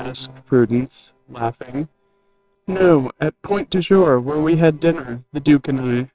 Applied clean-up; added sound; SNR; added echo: neural separator model SepFormer WHAMR!.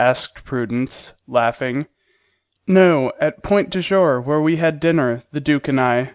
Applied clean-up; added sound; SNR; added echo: none; none; none; none.